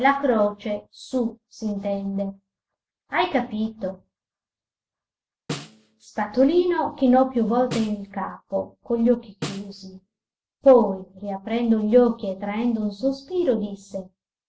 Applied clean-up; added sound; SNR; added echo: none; Snare drum; 14 dB; none.